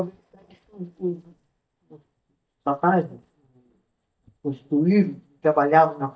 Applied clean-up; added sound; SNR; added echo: neural mask model DeepFilterNet 3.